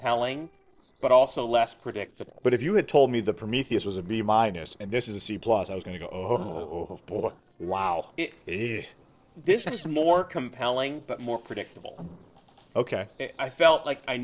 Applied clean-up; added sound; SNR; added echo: neural separator model SepFormer DNS4.